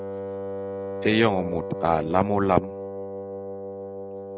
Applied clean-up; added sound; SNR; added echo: neural mask model RNNoise.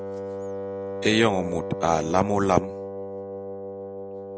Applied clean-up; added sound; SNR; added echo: none; Wind instrument, woodwind instrument; 6 dB; none.